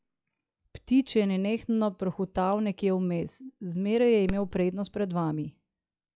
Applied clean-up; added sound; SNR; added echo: classical method log-MMSE.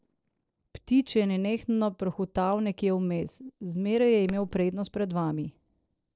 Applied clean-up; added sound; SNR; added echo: neural separator model SepFormer DNS4.